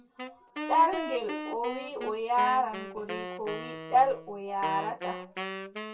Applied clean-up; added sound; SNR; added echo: none; Wind instrument, woodwind instrument; 9 dB; reverberation time 0.2 s.